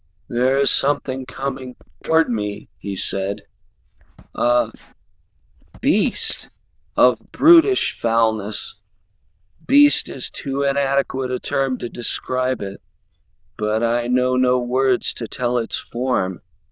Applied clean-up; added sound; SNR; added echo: neural diffusion model UNIVERSE++.